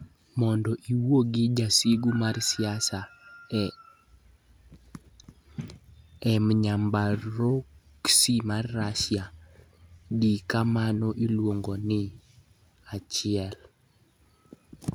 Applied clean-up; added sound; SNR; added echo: none; none; none; none.